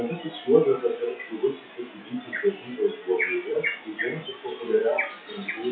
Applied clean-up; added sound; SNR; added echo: classical method WPE with log-MMSE.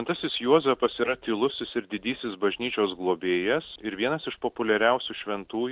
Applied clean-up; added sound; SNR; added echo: none; none; none; none.